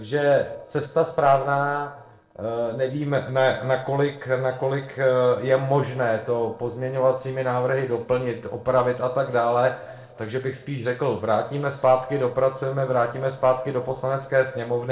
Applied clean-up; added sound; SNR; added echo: neural separator model SepFormer DNS4.